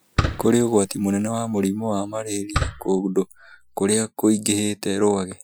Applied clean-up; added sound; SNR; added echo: classical method Wiener filter.